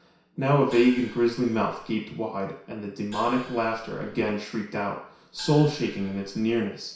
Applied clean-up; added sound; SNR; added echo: none; Gong; 19 dB; reverberation time 0.6 s.